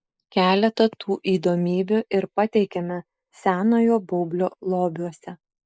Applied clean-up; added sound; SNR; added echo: neural mask model Resemble Enhance denoiser.